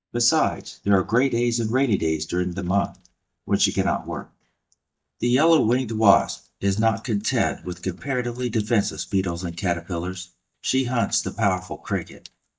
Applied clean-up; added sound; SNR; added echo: neural mask model DeepFilterNet 3.